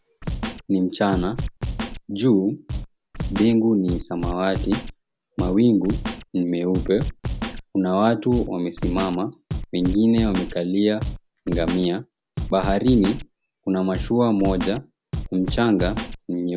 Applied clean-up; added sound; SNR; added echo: none; Scratching (performance technique); 8 dB; none.